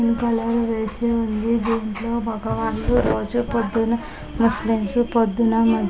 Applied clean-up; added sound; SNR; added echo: none; none; none; none.